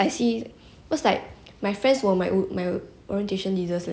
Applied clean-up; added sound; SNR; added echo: none; none; none; none.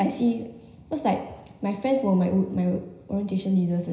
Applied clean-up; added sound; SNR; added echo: none; none; none; reverberation time 0.9 s.